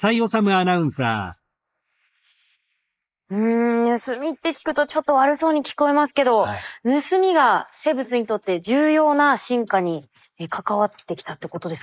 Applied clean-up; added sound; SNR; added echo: neural mask model Resemble Enhance denoiser.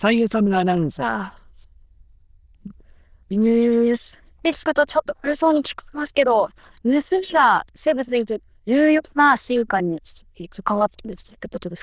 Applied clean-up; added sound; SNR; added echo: neural diffusion model UNIVERSE++.